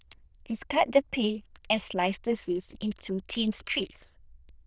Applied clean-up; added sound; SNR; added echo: neural diffusion model UNIVERSE++.